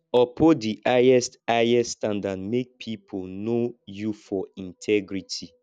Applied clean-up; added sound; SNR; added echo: none; none; none; none.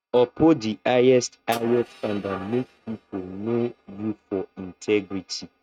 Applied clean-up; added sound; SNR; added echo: neural mask model RNNoise.